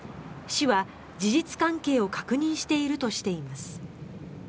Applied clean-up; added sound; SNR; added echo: none; Thunder / Rain; 17 dB; none.